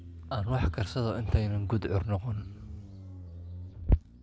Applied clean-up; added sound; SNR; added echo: none; Motorcycle; 14 dB; none.